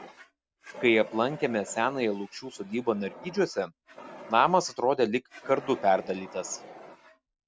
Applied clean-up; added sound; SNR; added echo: none; Fire; 18 dB; none.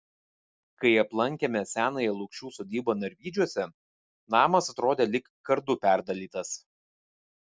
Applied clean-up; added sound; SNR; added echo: none; none; none; none.